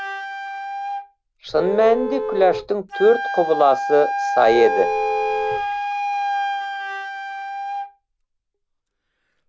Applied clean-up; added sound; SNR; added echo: none; Vehicle horn, car horn, honking + Wind instrument, woodwind instrument; 3 dB; none.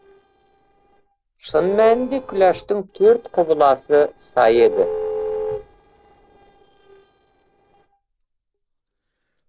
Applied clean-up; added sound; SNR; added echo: neural separator model SepFormer DNS4.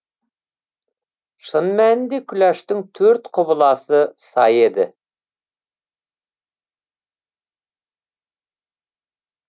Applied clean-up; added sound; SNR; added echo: none; none; none; none.